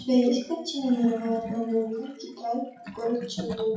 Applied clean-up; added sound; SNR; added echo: classical method WPE with log-MMSE.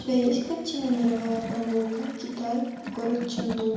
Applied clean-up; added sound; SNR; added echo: none; Toilet flush / Gurgling; 12 dB; reverberation time 0.9 s.